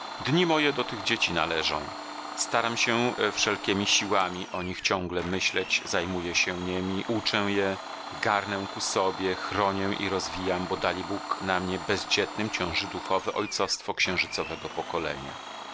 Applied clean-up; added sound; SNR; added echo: none; Domestic sounds, home sounds; 10 dB; none.